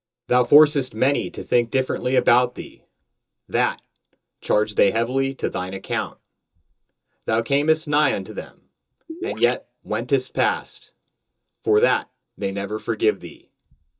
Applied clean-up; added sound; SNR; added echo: neural mask model DeepFilterNet 3.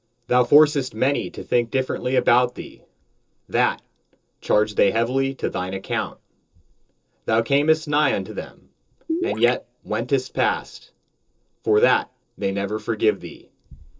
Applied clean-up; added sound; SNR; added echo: neural separator model SepFormer DNS4.